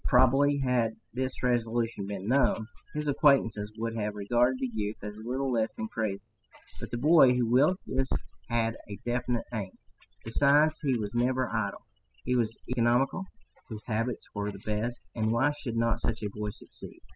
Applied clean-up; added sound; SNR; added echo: classical method spectral subtraction.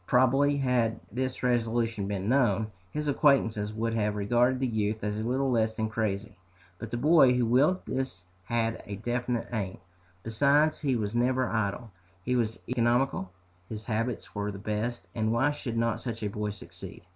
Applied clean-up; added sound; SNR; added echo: none; none; none; none.